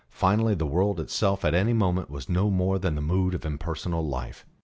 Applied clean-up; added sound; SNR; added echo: none; none; none; none.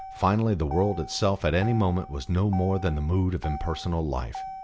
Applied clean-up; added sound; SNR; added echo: none; Motor vehicle (road); 14 dB; none.